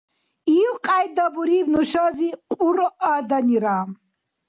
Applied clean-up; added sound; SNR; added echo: none; none; none; none.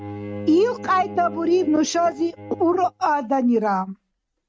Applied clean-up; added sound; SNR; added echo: neural mask model RNNoise.